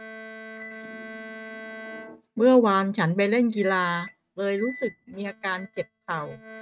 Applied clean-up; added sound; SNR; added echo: neural mask model RNNoise.